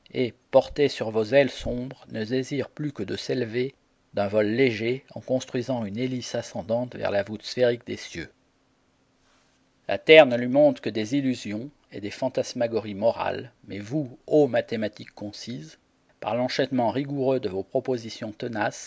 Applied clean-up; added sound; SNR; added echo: none; none; none; none.